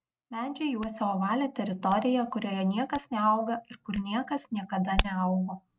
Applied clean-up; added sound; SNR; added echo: neural mask model RNNoise.